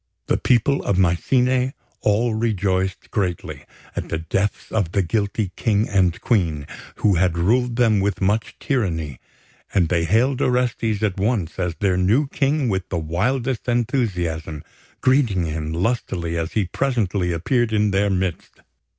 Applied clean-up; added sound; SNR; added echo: none; none; none; none.